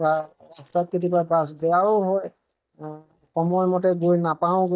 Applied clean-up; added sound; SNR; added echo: neural mask model DeepFilterNet 3.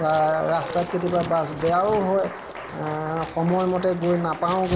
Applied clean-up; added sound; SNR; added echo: none; Scissors + Applause; 11 dB; none.